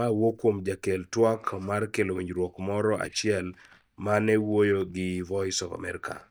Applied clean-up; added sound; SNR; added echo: neural mask model DeepFilterNet 3.